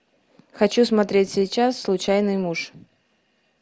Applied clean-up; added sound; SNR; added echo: none; none; none; none.